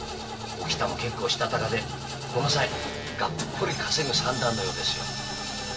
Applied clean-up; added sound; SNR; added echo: none; Engine starting / Car; 8 dB; reverberation time 0.2 s.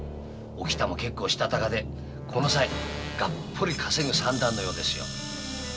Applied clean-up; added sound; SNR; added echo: none; none; none; none.